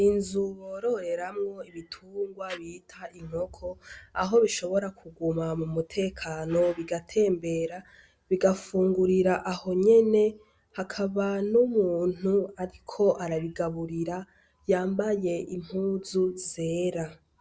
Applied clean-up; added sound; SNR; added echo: none; none; none; none.